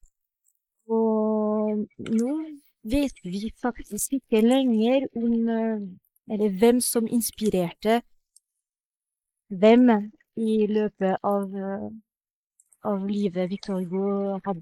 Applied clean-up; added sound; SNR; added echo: neural mask model Resemble Enhance denoiser.